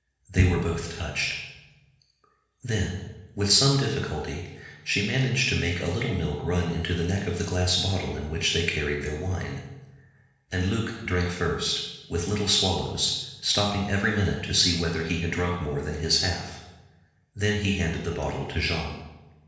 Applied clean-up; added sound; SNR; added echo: none; none; none; reverberation time 1.1 s.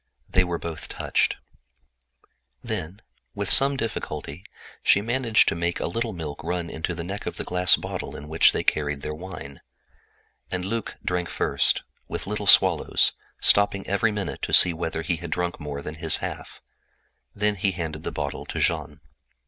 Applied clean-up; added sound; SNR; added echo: none; none; none; none.